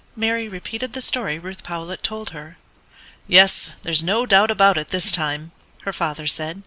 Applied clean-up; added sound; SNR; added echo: none; none; none; none.